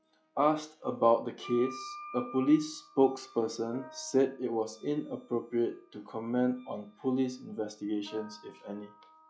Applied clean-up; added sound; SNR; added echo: classical method log-MMSE.